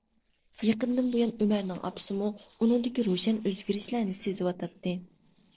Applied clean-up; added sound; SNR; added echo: neural separator model SepFormer DNS4.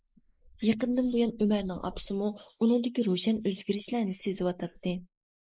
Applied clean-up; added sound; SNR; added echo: neural mask model Resemble Enhance denoiser.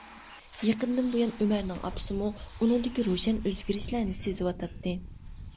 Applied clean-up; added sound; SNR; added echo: none; Bus; 12 dB; none.